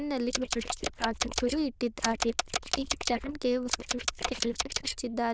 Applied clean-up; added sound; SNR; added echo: neural diffusion model UNIVERSE++.